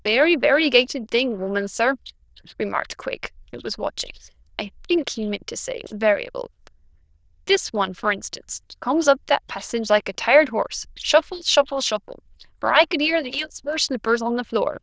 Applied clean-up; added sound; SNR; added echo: neural diffusion model UNIVERSE++.